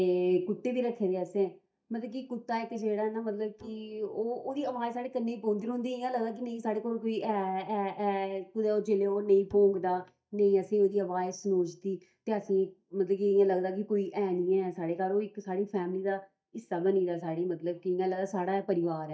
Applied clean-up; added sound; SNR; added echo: neural mask model DeepFilterNet 3.